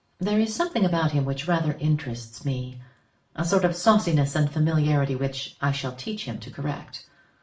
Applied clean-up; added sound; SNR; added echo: none; none; none; reverberation time 0.4 s.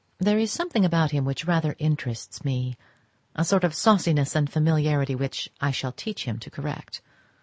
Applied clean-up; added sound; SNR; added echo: none; none; none; none.